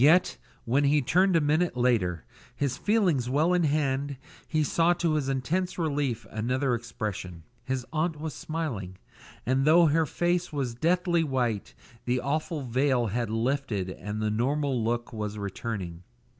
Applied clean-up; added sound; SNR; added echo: none; none; none; none.